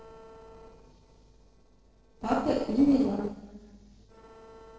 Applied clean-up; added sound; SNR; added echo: neural separator model SepFormer DNS4.